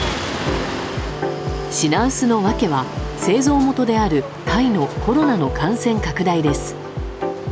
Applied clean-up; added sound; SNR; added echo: none; Wind instrument, woodwind instrument; 15 dB; none.